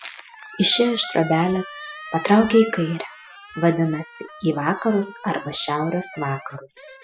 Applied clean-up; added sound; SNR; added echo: classical method spectral subtraction.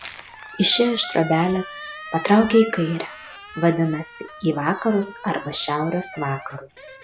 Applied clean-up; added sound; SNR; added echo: none; Squeak; 15 dB; none.